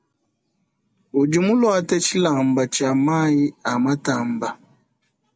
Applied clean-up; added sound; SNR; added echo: none; none; none; none.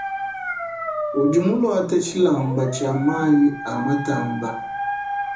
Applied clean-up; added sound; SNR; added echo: none; Dog; 8 dB; reverberation time 0.6 s.